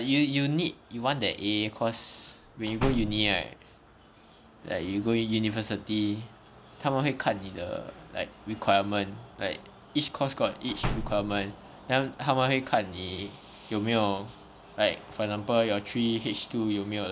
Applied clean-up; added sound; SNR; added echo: none; Slam; 4 dB; none.